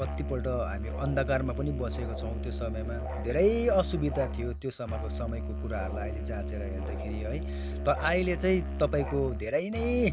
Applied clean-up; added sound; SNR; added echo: none; Musical instrument; 3 dB; none.